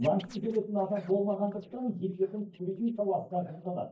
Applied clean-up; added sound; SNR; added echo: neural mask model DeepFilterNet 3.